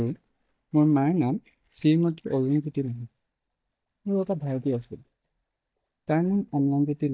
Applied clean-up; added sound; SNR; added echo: neural mask model DeepFilterNet 3.